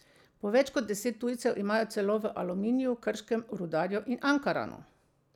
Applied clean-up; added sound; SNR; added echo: none; none; none; none.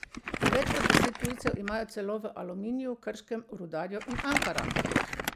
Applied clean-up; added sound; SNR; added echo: none; Crumpling, crinkling; -3 dB; none.